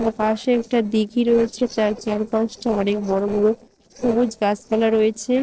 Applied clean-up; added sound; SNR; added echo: neural separator model SepFormer DNS4.